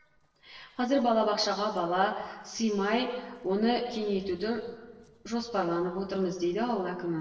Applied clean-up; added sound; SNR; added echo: neural separator model SepFormer DNS4.